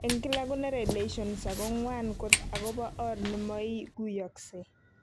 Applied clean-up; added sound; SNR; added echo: none; Walk, footsteps; 1 dB; none.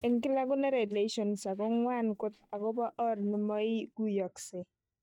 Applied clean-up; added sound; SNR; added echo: neural mask model DeepFilterNet 3.